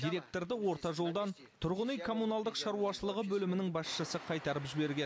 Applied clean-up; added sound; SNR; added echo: none; none; none; none.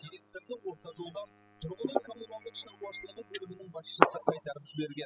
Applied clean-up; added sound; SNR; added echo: classical method spectral subtraction.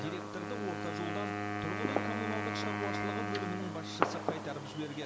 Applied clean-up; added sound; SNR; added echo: none; Fireworks + Wind instrument, woodwind instrument; -5 dB; none.